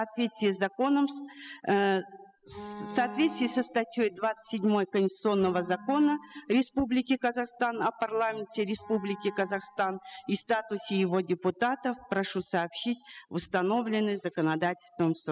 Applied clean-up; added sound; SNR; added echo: classical method spectral subtraction.